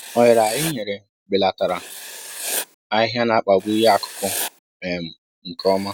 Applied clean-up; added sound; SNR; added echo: none; Writing; 12 dB; none.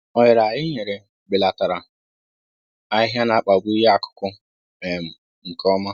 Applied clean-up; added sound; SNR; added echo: none; none; none; none.